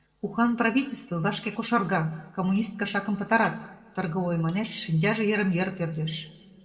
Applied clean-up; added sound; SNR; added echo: neural separator model SepFormer DNS4.